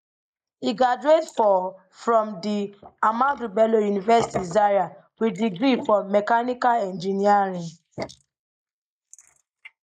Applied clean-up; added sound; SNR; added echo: neural mask model Resemble Enhance denoiser.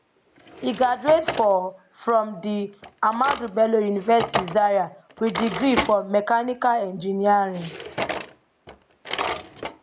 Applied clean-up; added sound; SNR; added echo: none; Drawer open or close; 10 dB; none.